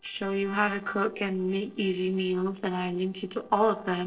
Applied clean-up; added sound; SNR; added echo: neural separator model SepFormer DNS4.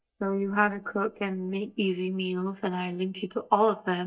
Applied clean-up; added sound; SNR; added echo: neural mask model DeepFilterNet 3.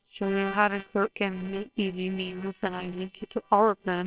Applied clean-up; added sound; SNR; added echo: neural separator model SepFormer WHAMR!.